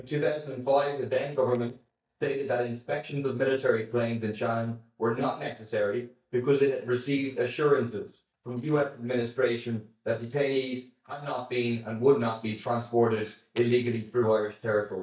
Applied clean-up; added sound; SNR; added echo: neural mask model DeepFilterNet 3.